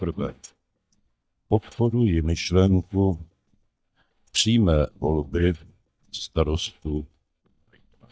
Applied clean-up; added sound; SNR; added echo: neural mask model DeepFilterNet 3.